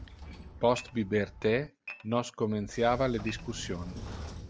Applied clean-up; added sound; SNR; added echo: none; Sliding door / Train + Dishes, pots, and pans / Glass; 12 dB; none.